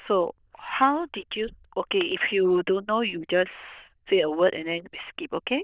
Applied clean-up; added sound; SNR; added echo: neural diffusion model UNIVERSE++.